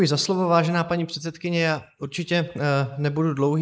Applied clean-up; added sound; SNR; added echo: neural mask model Resemble Enhance denoiser.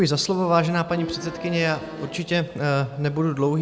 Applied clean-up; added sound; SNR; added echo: none; Accordion; 11 dB; none.